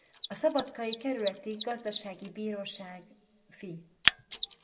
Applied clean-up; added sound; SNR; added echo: none; Mechanisms; 2 dB; reverberation time 1.7 s.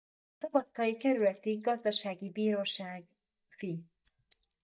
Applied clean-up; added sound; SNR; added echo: neural mask model DeepFilterNet 3.